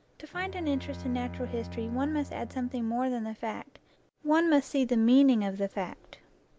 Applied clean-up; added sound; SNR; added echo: none; Bowed string instrument; 14 dB; none.